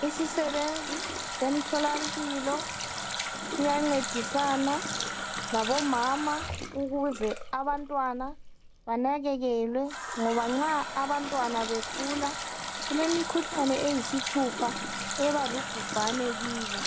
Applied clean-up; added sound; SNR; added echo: none; Water tap, faucet; 5 dB; none.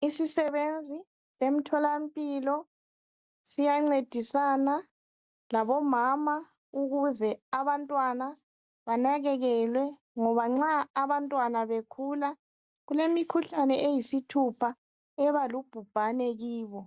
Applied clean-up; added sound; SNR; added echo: none; none; none; none.